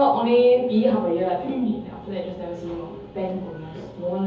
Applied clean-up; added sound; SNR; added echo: none; none; none; reverberation time 0.7 s.